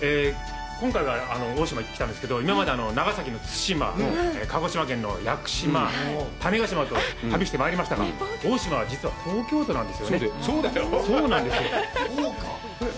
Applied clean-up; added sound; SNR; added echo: none; none; none; none.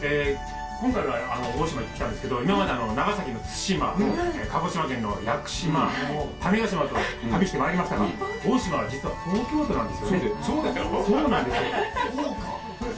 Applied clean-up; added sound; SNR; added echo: none; Shatter / Boom; 18 dB; reverberation time 0.2 s.